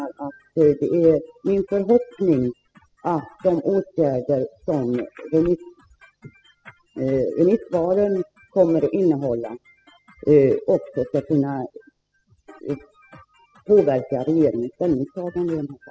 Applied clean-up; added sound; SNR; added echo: classical method spectral subtraction.